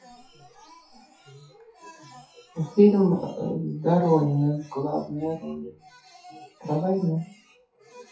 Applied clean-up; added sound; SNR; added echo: classical method WPE with log-MMSE.